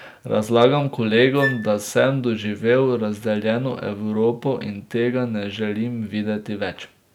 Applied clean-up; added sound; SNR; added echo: none; Wind instrument, woodwind instrument; 10 dB; none.